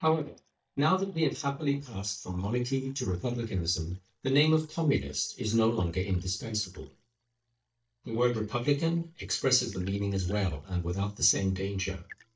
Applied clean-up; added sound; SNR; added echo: neural mask model DeepFilterNet 3.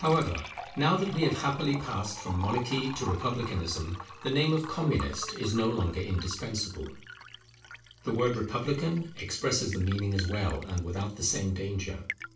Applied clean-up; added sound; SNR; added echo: none; Liquid; 14 dB; reverberation time 0.3 s.